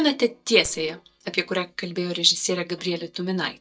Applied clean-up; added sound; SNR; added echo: neural mask model DeepFilterNet 3.